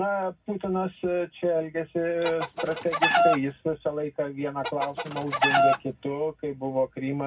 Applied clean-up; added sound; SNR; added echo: none; Chicken, rooster; -3 dB; reverberation time 0.4 s.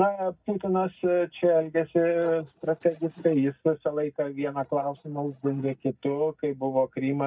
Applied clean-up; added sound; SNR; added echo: neural mask model DeepFilterNet 3.